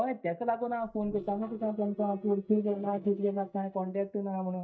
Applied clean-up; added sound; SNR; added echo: neural mask model DeepFilterNet 3.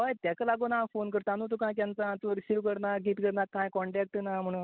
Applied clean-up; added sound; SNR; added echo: none; none; none; none.